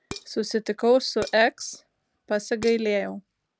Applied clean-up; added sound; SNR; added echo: none; Dishes, pots, and pans; 18 dB; none.